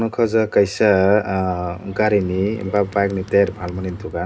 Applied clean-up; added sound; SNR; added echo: none; Bird; 18 dB; reverberation time 0.3 s.